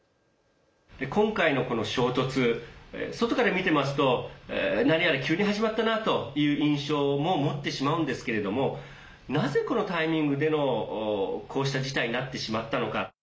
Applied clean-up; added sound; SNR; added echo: none; none; none; none.